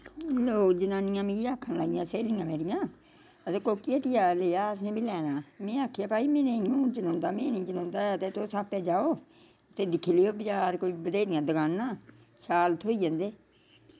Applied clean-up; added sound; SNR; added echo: none; none; none; none.